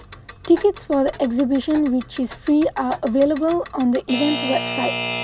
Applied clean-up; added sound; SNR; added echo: none; Alarm / Clock; 10 dB; none.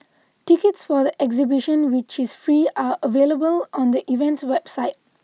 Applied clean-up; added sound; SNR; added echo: none; none; none; none.